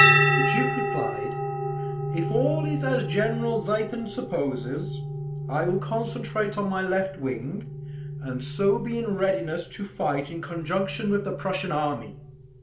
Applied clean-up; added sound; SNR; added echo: none; Bell; 0 dB; reverberation time 0.3 s.